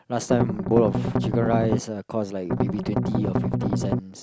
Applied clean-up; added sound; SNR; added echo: none; Strum; -2 dB; none.